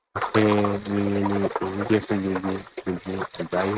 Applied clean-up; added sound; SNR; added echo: neural mask model RNNoise.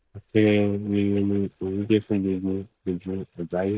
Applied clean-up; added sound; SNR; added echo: neural mask model DeepFilterNet 3.